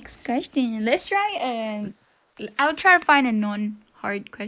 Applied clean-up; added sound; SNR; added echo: neural mask model Resemble Enhance denoiser.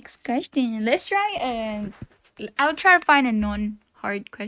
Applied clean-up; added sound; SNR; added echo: neural mask model RNNoise.